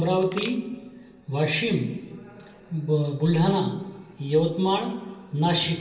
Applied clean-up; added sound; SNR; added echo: none; Crushing; 14 dB; reverberation time 0.7 s.